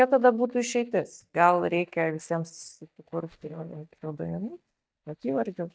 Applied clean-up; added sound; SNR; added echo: neural mask model DeepFilterNet 3.